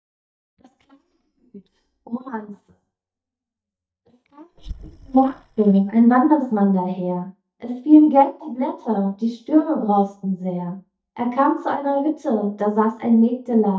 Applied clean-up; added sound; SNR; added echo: neural mask model DeepFilterNet 3.